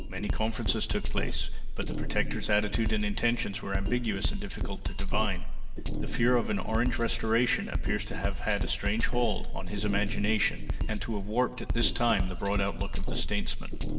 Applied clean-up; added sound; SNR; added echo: none; Drum kit; -2 dB; reverberation time 1.8 s.